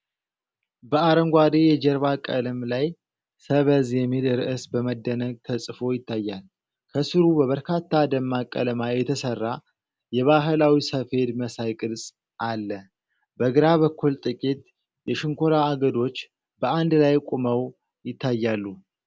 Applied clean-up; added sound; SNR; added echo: none; none; none; none.